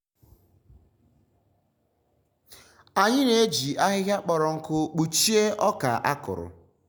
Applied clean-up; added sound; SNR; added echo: none; none; none; none.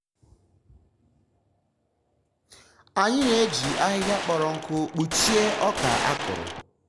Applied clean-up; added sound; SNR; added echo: none; Gunshot, gunfire; 3 dB; none.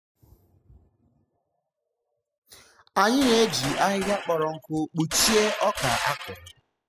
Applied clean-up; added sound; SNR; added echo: classical method spectral subtraction.